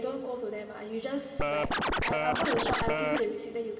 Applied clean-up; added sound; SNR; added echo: none; Scratching (performance technique); -4 dB; reverberation time 2.0 s.